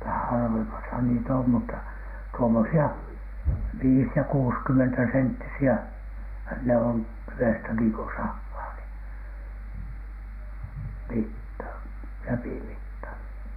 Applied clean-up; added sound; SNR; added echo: none; none; none; none.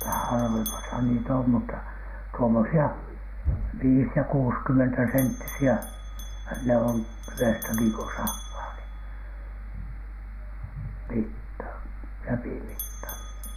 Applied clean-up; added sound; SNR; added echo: none; Bell; 17 dB; none.